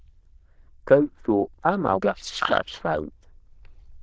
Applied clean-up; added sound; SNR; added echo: neural diffusion model UNIVERSE++.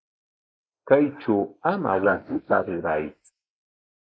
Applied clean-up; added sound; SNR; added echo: neural mask model Resemble Enhance denoiser.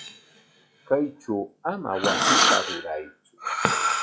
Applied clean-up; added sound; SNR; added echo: classical method log-MMSE.